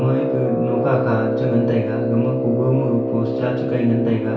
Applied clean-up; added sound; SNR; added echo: none; Brass instrument; 1 dB; reverberation time 0.6 s.